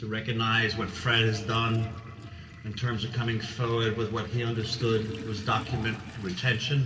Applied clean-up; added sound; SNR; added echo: none; Toilet flush; 19 dB; reverberation time 1.8 s.